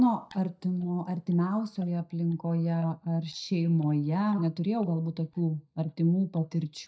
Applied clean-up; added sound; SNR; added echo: neural mask model DeepFilterNet 3.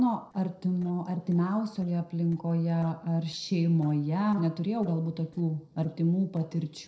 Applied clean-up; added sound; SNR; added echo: neural separator model SepFormer DNS4.